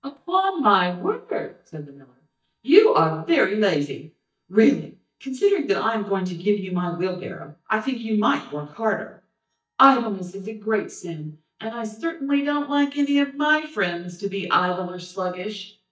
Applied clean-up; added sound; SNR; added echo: neural mask model DeepFilterNet 3.